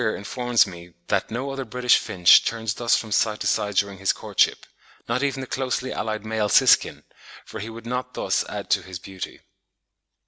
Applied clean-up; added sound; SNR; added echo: none; none; none; none.